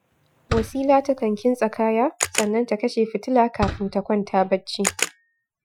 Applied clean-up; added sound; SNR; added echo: classical method Wiener filter.